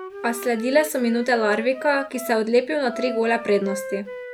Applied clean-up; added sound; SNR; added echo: none; Wind instrument, woodwind instrument; 12 dB; none.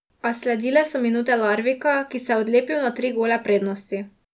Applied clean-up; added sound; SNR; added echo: none; none; none; none.